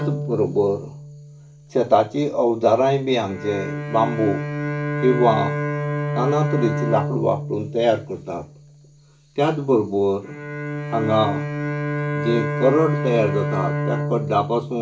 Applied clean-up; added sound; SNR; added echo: none; Bowed string instrument; 4 dB; reverberation time 0.3 s.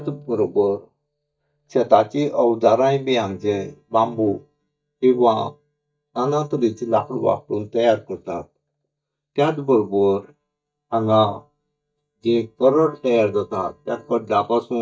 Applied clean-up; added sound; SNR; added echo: neural mask model DeepFilterNet 3.